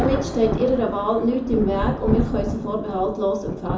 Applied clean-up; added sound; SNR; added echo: none; Thunder; 4 dB; reverberation time 0.6 s.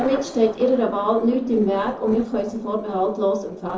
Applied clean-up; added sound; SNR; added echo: neural separator model SepFormer DNS4.